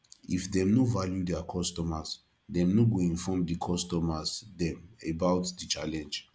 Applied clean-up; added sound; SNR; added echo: none; none; none; none.